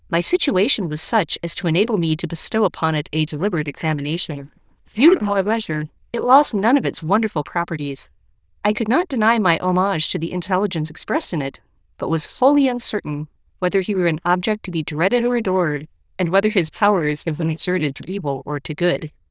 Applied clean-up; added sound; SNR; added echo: neural diffusion model UNIVERSE++.